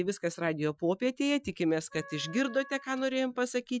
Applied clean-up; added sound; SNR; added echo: classical method Wiener filter.